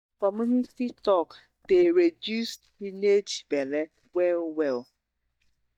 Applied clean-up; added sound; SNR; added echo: neural mask model DeepFilterNet 3.